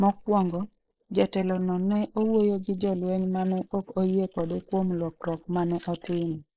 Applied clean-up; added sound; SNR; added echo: neural mask model Resemble Enhance denoiser.